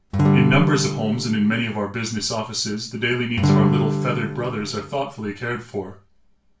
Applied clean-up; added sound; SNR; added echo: none; Acoustic guitar / Strum; -3 dB; reverberation time 0.3 s.